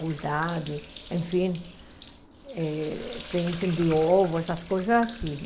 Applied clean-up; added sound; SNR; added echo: none; Sink (filling or washing); 12 dB; none.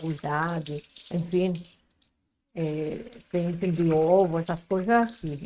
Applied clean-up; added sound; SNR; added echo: neural mask model RNNoise.